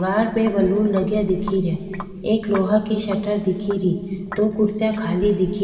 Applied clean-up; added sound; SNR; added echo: none; Sink (filling or washing); 16 dB; reverberation time 2.4 s.